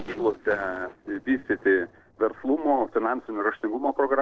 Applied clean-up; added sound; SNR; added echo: neural separator model SepFormer DNS4.